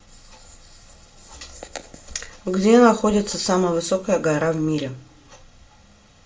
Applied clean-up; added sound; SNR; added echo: none; none; none; reverberation time 0.3 s.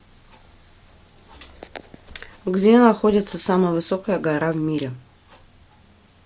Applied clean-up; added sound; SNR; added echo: none; none; none; none.